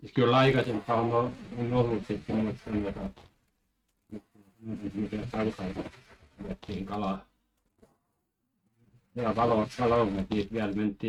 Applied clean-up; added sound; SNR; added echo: neural mask model RNNoise.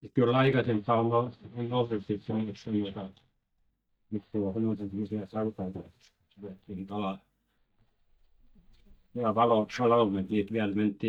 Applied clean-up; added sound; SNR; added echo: neural mask model DeepFilterNet 3.